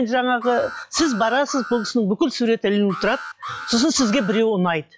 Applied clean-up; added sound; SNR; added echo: classical method log-MMSE.